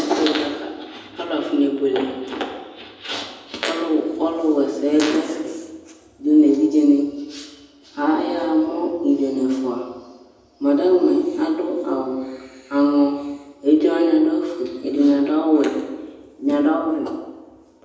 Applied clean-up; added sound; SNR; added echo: none; none; none; reverberation time 0.9 s.